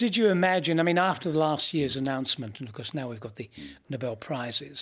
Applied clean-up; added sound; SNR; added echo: none; none; none; none.